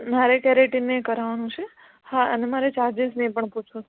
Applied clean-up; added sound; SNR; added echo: none; none; none; none.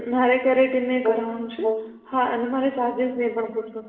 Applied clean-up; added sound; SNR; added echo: neural separator model SepFormer DNS4.